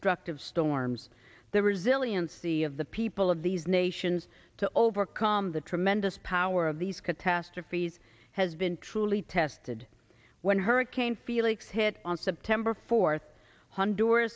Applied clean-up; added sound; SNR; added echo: none; none; none; none.